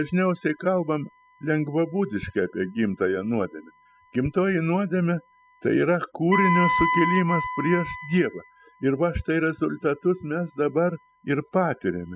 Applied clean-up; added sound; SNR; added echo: classical method spectral subtraction.